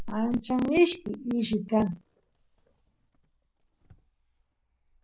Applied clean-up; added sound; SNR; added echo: none; Cricket; 17 dB; none.